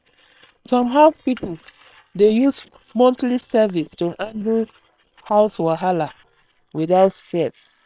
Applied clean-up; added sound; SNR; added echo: neural separator model SepFormer WHAM!.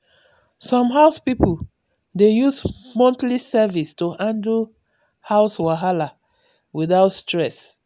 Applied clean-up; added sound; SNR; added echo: none; none; none; none.